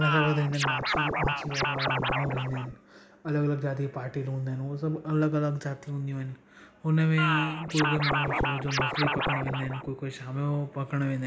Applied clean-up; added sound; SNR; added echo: none; Scratching (performance technique); 0 dB; none.